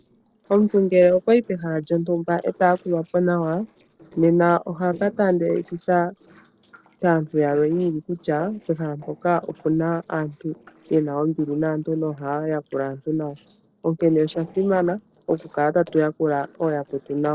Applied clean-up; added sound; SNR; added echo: neural separator model SepFormer DNS4.